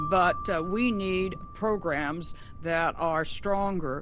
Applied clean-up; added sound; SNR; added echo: none; Thunder + Marimba, xylophone; 9 dB; none.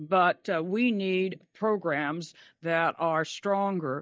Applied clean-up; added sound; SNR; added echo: neural mask model DeepFilterNet 3.